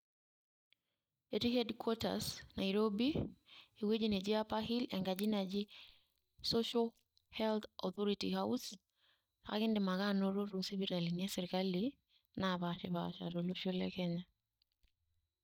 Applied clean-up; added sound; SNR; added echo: neural mask model DeepFilterNet 3.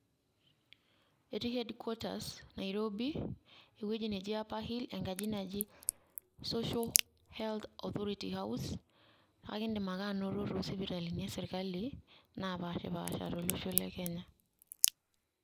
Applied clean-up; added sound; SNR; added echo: neural mask model Resemble Enhance denoiser.